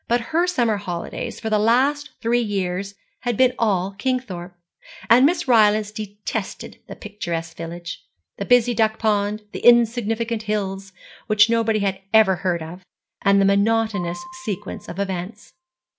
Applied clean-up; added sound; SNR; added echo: none; Piano; 18 dB; none.